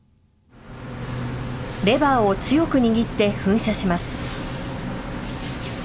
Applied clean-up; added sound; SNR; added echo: none; none; none; none.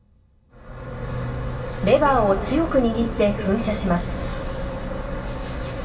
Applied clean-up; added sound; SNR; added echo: none; none; none; reverberation time 1.8 s.